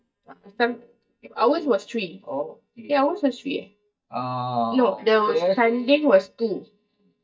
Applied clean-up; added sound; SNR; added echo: neural mask model DeepFilterNet 3.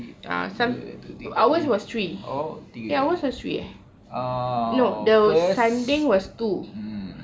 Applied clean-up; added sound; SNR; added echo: none; none; none; none.